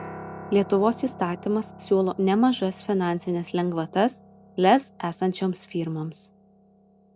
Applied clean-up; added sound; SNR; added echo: none; Piano; 19 dB; none.